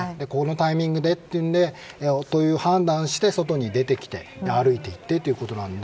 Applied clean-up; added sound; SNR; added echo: none; none; none; none.